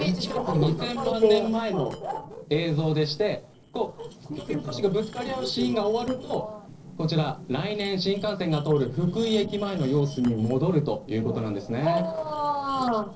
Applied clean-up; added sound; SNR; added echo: neural separator model SepFormer DNS4.